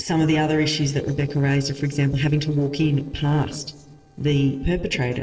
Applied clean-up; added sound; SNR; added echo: neural separator model SepFormer DNS4.